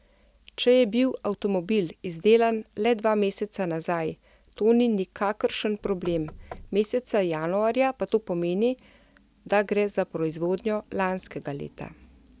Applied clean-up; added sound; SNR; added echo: none; Knock / Wood; 19 dB; none.